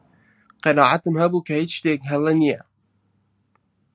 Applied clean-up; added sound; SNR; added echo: none; none; none; none.